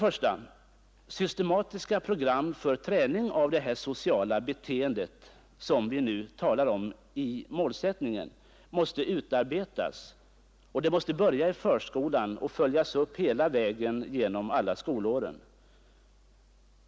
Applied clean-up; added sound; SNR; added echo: none; none; none; none.